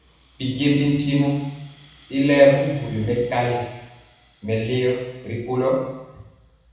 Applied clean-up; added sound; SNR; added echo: none; Rattle (instrument); 12 dB; reverberation time 1.0 s.